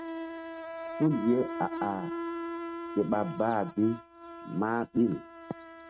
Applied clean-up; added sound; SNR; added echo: neural mask model RNNoise.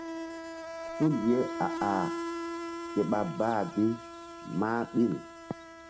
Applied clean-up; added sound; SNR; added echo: none; Insect; 7 dB; none.